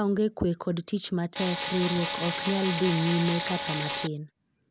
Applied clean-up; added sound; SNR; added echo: none; Tools; 4 dB; none.